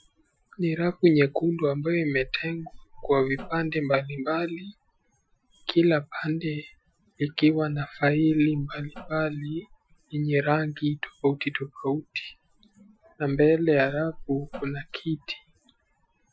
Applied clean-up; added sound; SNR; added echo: classical method Wiener filter.